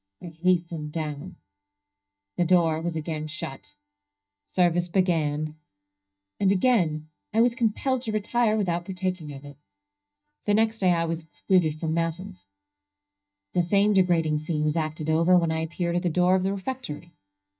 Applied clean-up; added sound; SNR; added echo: neural mask model DeepFilterNet 3.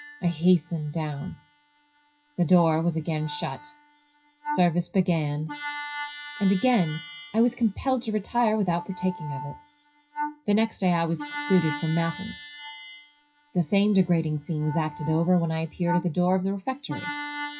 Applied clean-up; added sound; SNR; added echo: classical method WPE with log-MMSE.